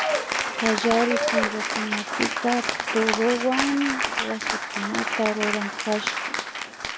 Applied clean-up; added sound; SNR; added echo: none; Applause / Cheering; 0 dB; none.